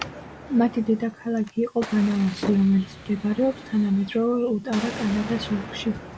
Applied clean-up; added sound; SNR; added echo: none; Slam + Explosion; 13 dB; none.